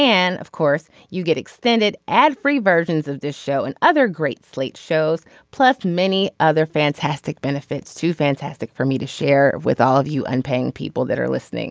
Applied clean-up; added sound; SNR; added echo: none; none; none; none.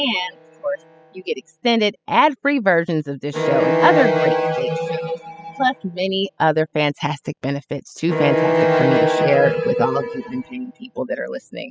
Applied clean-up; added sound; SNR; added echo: classical method spectral subtraction.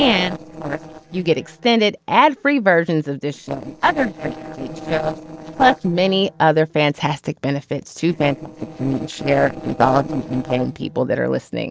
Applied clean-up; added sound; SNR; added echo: neural separator model SepFormer DNS4.